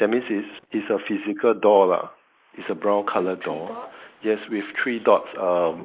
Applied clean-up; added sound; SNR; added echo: neural mask model Resemble Enhance denoiser.